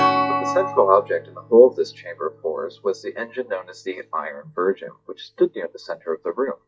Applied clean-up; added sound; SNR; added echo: classical method log-MMSE.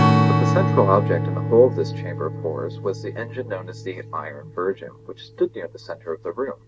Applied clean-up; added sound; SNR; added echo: none; Strum; 0 dB; none.